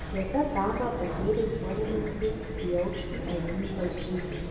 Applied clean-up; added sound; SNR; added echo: none; Chirp, tweet / Fowl; 3 dB; reverberation time 1.2 s.